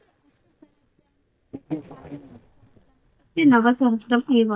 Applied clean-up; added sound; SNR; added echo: neural mask model DeepFilterNet 3.